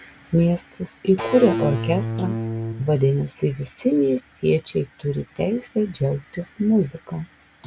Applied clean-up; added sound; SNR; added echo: none; Electric guitar / Bass guitar; 4 dB; none.